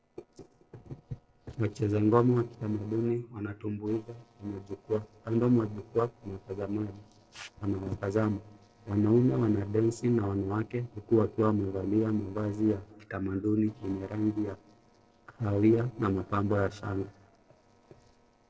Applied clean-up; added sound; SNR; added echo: neural separator model SepFormer DNS4.